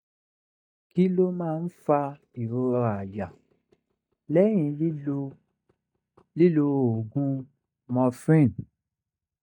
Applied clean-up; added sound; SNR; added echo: neural mask model DeepFilterNet 3.